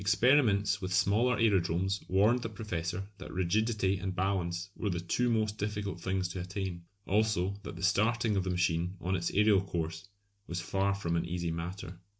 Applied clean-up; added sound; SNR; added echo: none; none; none; none.